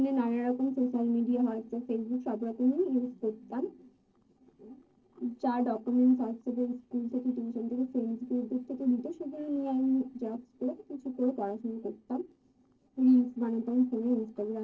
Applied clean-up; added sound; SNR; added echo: neural separator model SepFormer DNS4.